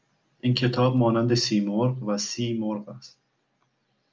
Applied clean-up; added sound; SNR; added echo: none; none; none; none.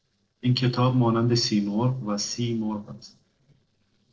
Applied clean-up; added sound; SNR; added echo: neural separator model SepFormer DNS4.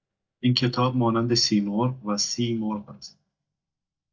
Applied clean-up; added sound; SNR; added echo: neural mask model DeepFilterNet 3.